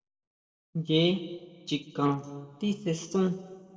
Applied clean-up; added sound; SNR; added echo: neural separator model SepFormer DNS4.